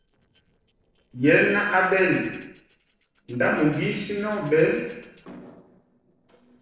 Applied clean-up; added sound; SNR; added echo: neural separator model SepFormer DNS4.